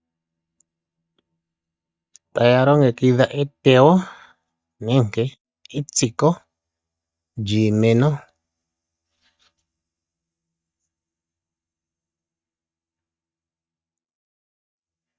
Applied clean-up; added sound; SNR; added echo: neural mask model DeepFilterNet 3.